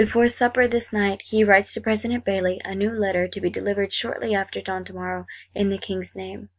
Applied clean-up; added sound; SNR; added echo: none; none; none; none.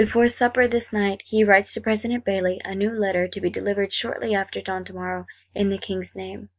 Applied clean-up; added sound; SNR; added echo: neural mask model DeepFilterNet 3.